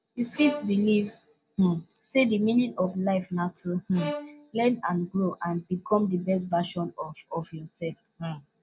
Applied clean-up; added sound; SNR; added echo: none; Bowed string instrument; 12 dB; none.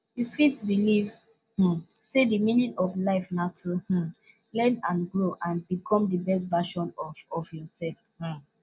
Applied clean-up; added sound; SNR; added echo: none; none; none; none.